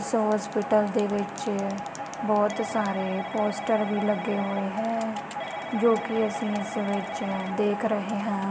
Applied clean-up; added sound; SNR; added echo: none; Telephone / Typing; 15 dB; reverberation time 1.8 s.